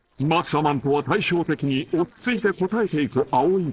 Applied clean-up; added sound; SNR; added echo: neural separator model SepFormer DNS4.